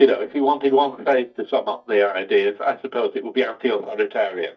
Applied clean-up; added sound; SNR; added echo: neural mask model DeepFilterNet 3.